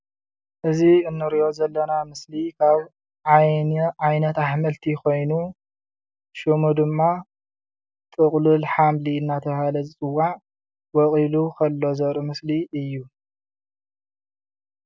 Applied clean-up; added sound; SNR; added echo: none; none; none; none.